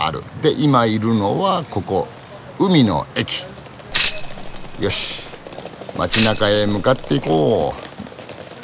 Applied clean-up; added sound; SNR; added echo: none; Tambourine; 7 dB; none.